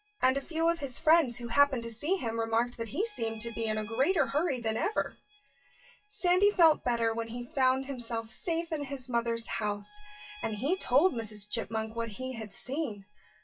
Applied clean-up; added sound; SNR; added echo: classical method WPE with log-MMSE.